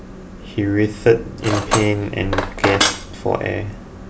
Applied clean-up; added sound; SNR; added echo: none; Cutlery, silverware; 2 dB; none.